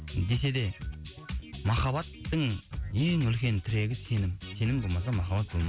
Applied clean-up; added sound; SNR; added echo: none; none; none; none.